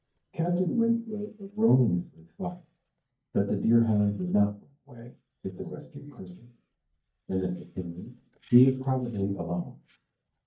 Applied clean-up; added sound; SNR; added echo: neural mask model DeepFilterNet 3.